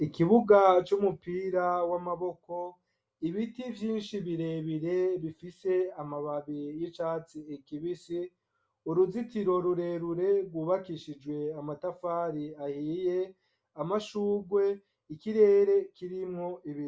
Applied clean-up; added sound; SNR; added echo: none; none; none; none.